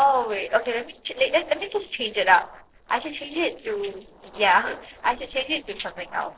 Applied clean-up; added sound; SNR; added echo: neural separator model SepFormer DNS4.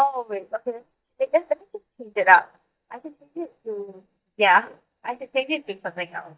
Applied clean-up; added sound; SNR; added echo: neural mask model DeepFilterNet 3.